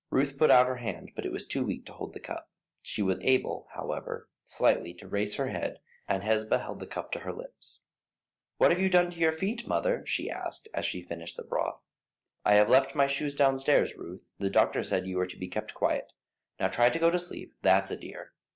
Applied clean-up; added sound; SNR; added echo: none; none; none; none.